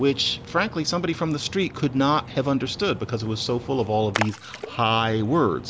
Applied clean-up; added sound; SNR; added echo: none; Splash, splatter; 13 dB; none.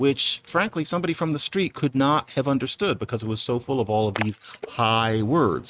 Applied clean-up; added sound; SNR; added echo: neural mask model RNNoise.